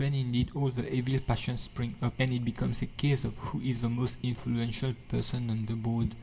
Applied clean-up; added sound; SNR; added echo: none; Walk, footsteps; 15 dB; reverberation time 0.3 s.